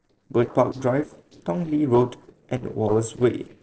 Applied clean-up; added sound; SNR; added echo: neural separator model SepFormer DNS4.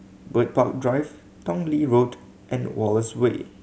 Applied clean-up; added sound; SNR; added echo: none; none; none; none.